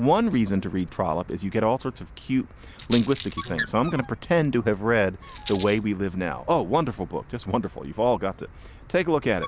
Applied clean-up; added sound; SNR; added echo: none; Rattle + Bird; 15 dB; none.